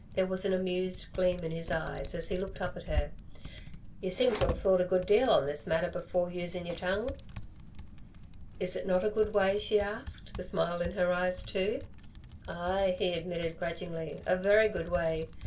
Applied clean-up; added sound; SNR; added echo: none; Typing; 12 dB; reverberation time 0.2 s.